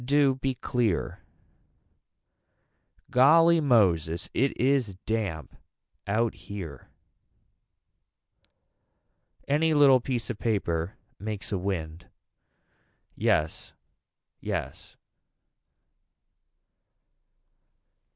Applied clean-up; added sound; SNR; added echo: none; none; none; none.